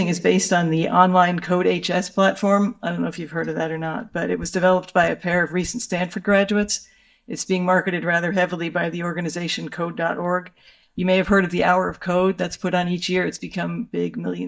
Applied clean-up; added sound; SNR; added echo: neural mask model DeepFilterNet 3.